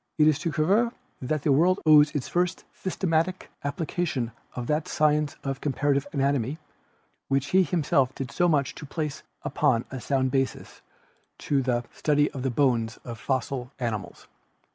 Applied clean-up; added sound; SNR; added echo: none; none; none; none.